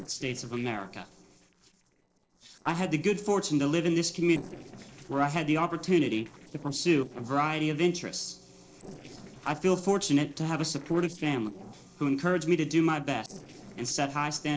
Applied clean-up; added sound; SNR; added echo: neural separator model SepFormer DNS4.